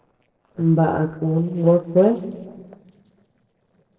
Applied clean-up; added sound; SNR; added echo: neural separator model SepFormer DNS4.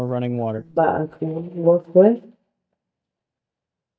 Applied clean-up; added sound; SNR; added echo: neural mask model DeepFilterNet 3.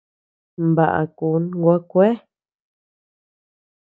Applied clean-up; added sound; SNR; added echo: none; none; none; none.